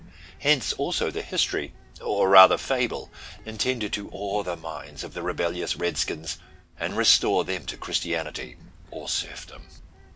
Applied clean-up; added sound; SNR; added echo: none; Bird; 20 dB; none.